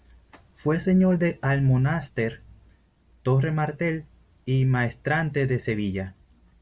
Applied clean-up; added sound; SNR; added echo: none; none; none; none.